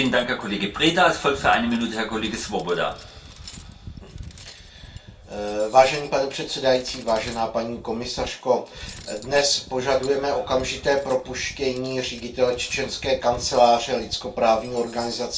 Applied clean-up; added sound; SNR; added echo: none; Cutlery, silverware; 18 dB; reverberation time 0.3 s.